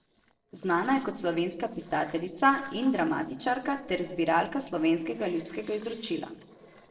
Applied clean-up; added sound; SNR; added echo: neural separator model SepFormer DNS4.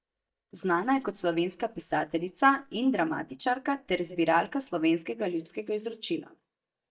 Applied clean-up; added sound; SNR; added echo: neural mask model DeepFilterNet 3.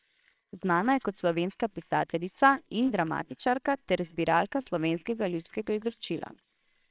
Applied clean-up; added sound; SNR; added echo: neural separator model SepFormer WHAMR!.